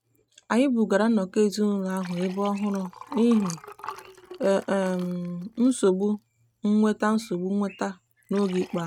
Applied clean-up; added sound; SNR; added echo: neural mask model RNNoise.